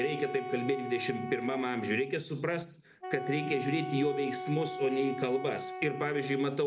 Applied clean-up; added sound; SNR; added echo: none; Wind instrument, woodwind instrument; 8 dB; none.